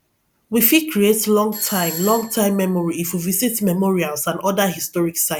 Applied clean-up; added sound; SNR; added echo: none; Doorbell; 14 dB; none.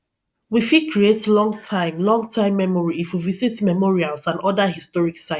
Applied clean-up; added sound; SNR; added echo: neural mask model DeepFilterNet 3.